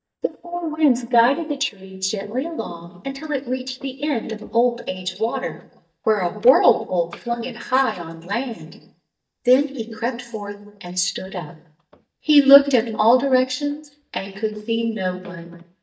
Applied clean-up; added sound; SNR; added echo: neural mask model DeepFilterNet 3.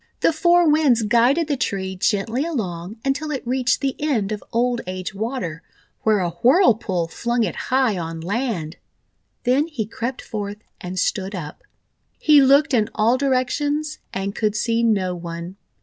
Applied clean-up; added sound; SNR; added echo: none; none; none; none.